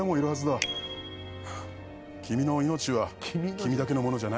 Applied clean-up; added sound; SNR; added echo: none; Bicycle bell; 11 dB; none.